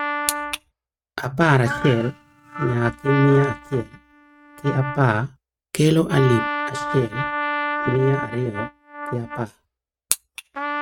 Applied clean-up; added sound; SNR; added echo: neural mask model RNNoise.